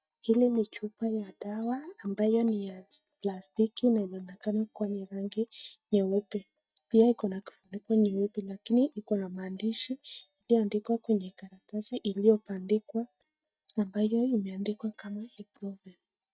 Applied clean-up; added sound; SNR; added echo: neural mask model DeepFilterNet 3.